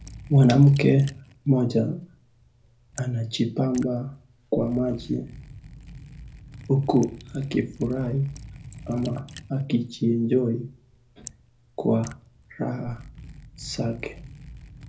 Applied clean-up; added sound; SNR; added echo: none; Liquid; 19 dB; reverberation time 0.3 s.